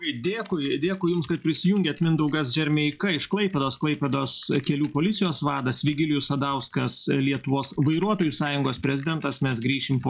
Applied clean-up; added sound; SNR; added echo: classical method log-MMSE.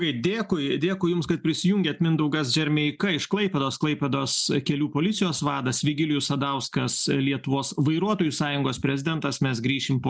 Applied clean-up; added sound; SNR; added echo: none; none; none; none.